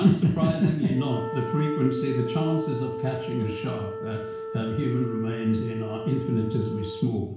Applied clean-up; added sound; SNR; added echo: none; Wind instrument, woodwind instrument; 8 dB; reverberation time 0.6 s.